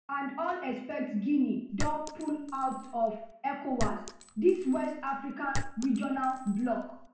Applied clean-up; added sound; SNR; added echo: none; Chink, clink; 6 dB; reverberation time 0.6 s.